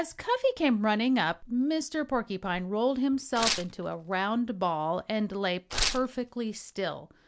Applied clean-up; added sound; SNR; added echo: none; Tearing; 6 dB; none.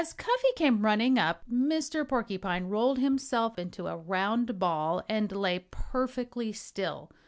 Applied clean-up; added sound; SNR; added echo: none; none; none; none.